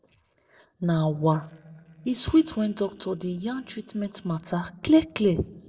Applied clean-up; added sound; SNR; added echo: neural separator model SepFormer DNS4.